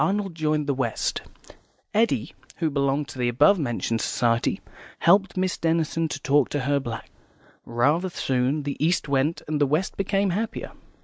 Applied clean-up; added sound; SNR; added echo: none; none; none; none.